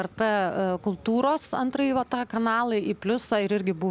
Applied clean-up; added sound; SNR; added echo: none; none; none; none.